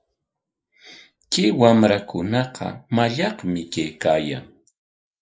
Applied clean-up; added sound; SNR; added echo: neural mask model Resemble Enhance denoiser.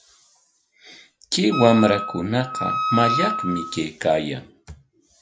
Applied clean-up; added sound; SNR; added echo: none; Wind instrument, woodwind instrument; 4 dB; none.